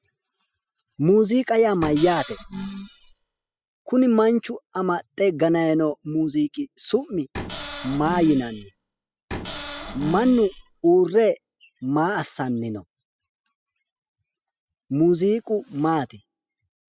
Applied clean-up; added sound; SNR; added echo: classical method spectral subtraction.